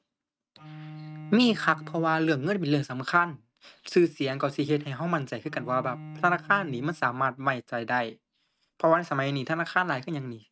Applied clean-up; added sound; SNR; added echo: neural mask model RNNoise.